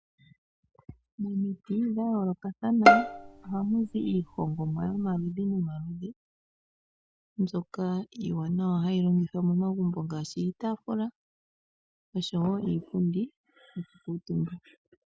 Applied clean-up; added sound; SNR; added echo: none; Bowed string instrument; -3 dB; none.